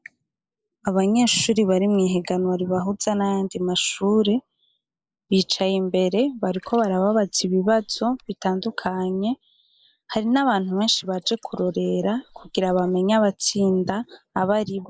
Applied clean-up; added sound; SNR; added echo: neural mask model Resemble Enhance denoiser.